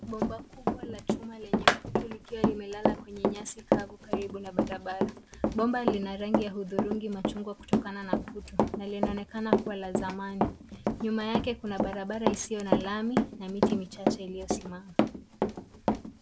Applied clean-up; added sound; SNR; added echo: none; Run; -5 dB; none.